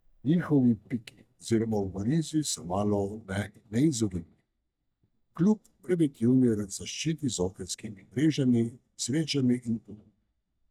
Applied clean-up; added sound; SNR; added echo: neural mask model DeepFilterNet 3.